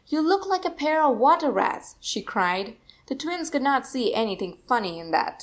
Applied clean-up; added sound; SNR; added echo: none; none; none; none.